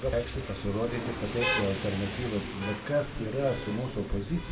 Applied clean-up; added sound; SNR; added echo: none; Rain; 7 dB; reverberation time 1.9 s.